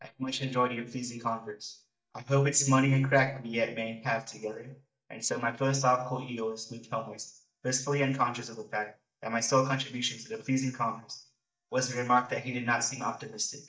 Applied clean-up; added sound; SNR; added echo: neural mask model DeepFilterNet 3.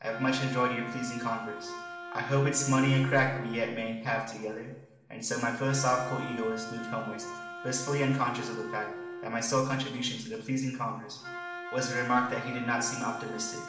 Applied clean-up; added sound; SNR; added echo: none; Wind instrument, woodwind instrument; 11 dB; reverberation time 1.1 s.